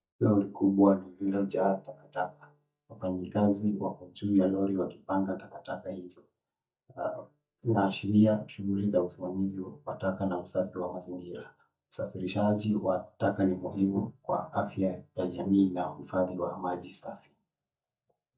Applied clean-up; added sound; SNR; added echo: neural mask model DeepFilterNet 3.